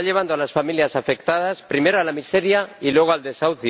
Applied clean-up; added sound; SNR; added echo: none; none; none; none.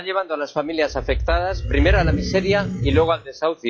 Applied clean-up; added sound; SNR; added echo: classical method log-MMSE.